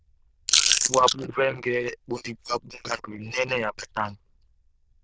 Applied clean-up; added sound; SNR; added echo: neural diffusion model UNIVERSE++.